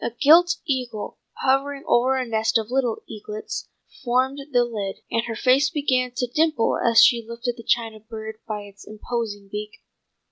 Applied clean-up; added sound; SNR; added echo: none; none; none; none.